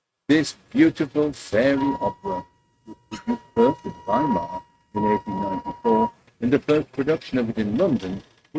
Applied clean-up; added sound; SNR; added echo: neural mask model RNNoise.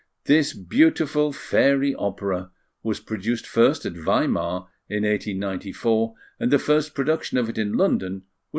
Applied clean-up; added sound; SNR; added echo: none; none; none; none.